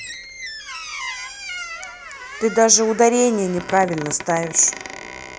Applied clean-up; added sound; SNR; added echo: none; Squeak; 12 dB; none.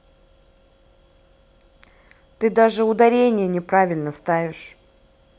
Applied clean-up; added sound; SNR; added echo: none; none; none; none.